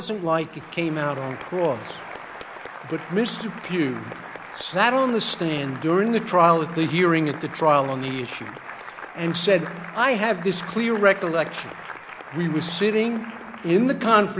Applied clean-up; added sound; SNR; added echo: none; Applause; 15 dB; none.